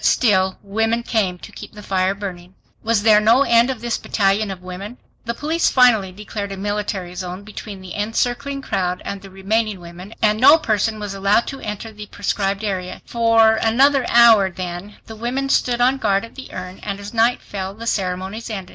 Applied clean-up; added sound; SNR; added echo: none; none; none; none.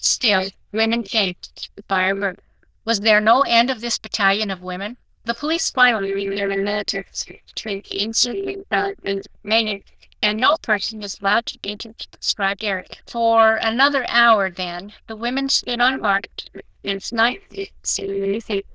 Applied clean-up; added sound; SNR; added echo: neural diffusion model UNIVERSE++.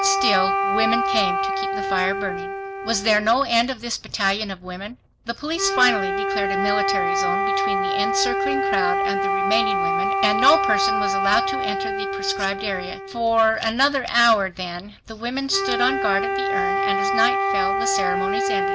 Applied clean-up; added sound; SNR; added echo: none; Wind instrument, woodwind instrument; -1 dB; none.